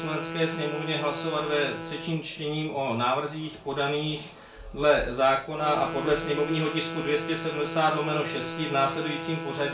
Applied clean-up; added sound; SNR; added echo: none; Wind instrument, woodwind instrument; 9 dB; reverberation time 0.3 s.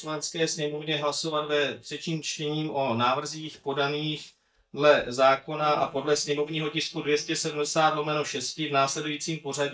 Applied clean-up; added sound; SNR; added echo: neural mask model DeepFilterNet 3.